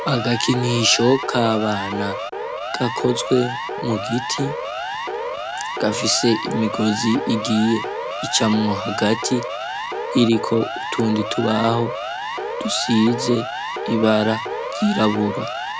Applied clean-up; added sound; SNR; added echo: none; Siren; 6 dB; none.